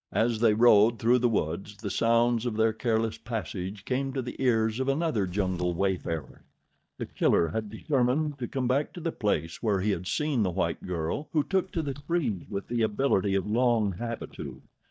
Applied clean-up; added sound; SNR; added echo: neural mask model DeepFilterNet 3.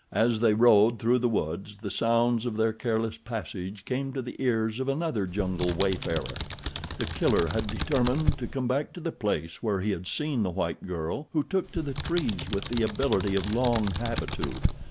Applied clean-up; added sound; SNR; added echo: none; Computer keyboard; 4 dB; none.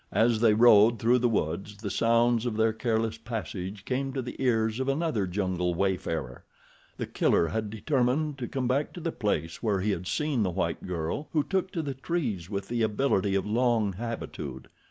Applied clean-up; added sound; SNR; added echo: none; none; none; none.